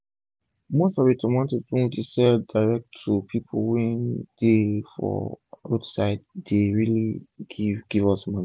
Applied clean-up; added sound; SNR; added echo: none; none; none; none.